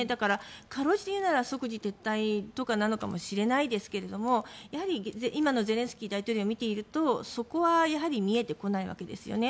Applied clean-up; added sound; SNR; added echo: none; none; none; none.